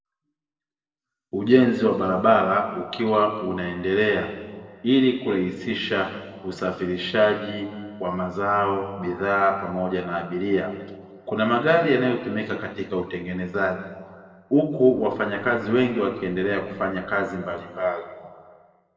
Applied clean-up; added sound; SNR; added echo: neural separator model SepFormer DNS4.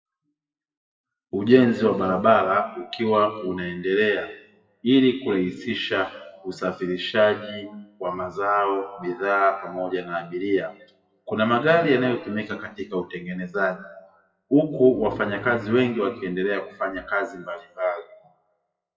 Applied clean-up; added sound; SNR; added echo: classical method WPE with log-MMSE.